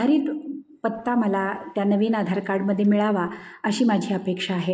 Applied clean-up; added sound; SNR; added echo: neural mask model Resemble Enhance denoiser.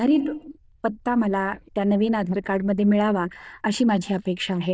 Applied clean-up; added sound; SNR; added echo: neural diffusion model UNIVERSE++.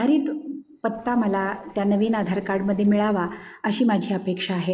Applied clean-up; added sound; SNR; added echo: neural separator model SepFormer DNS4.